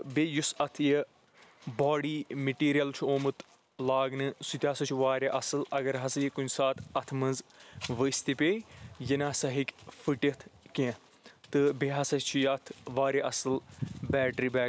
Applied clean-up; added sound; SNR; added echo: none; none; none; none.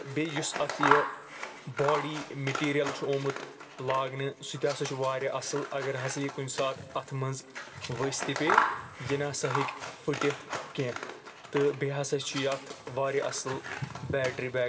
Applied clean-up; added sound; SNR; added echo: none; Scissors; 4 dB; reverberation time 2.8 s.